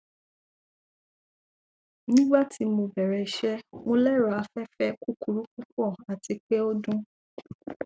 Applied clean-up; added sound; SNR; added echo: none; none; none; none.